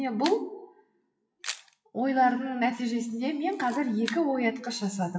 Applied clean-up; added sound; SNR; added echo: classical method WPE with log-MMSE.